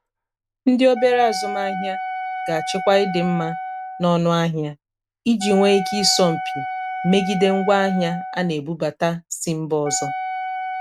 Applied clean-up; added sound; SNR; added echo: none; Wind instrument, woodwind instrument; 8 dB; none.